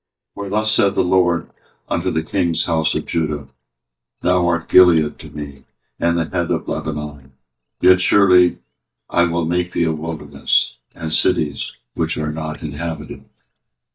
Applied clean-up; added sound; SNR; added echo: neural mask model DeepFilterNet 3.